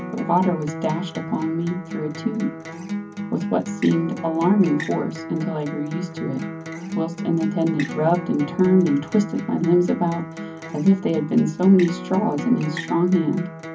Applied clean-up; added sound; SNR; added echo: none; Acoustic guitar; 9 dB; reverberation time 0.3 s.